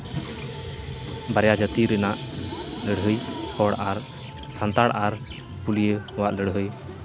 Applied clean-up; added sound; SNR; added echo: none; Sink (filling or washing) / Water tap, faucet; 11 dB; none.